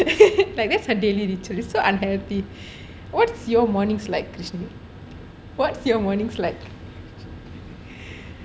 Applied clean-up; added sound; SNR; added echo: none; none; none; none.